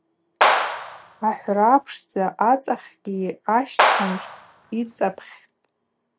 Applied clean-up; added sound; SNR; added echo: none; Clapping; -1 dB; none.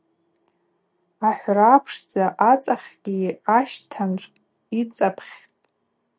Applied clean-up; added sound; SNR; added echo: none; none; none; none.